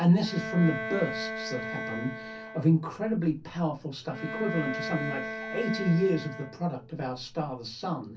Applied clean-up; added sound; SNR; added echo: none; Bowed string instrument; 8 dB; reverberation time 0.3 s.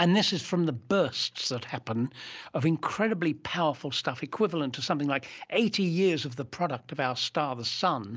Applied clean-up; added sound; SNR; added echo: none; none; none; none.